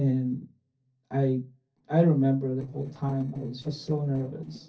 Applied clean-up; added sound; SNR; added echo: neural separator model SepFormer DNS4.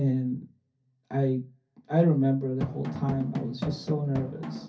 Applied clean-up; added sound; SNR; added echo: none; Drum; 7 dB; reverberation time 0.3 s.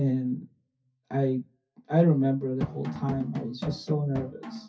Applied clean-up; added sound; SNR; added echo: classical method WPE with log-MMSE.